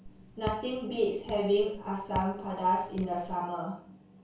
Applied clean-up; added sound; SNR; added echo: none; Raindrop / Drip; 12 dB; reverberation time 0.4 s.